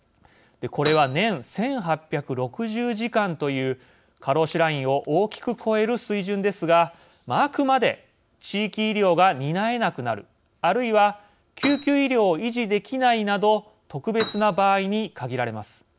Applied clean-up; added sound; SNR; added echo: none; Piano; 14 dB; none.